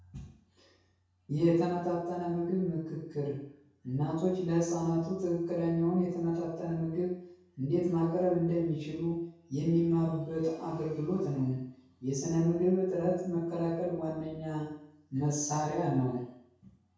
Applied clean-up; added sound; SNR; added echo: none; none; none; reverberation time 0.6 s.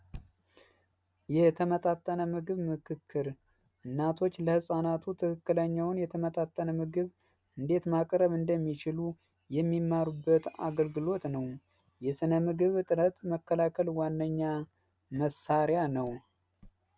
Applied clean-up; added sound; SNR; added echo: none; none; none; none.